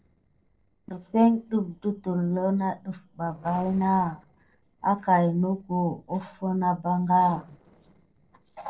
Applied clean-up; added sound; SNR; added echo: neural separator model SepFormer DNS4.